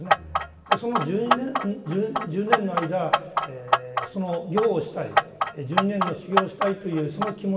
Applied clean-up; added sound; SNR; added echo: none; Clock; -1 dB; reverberation time 2.0 s.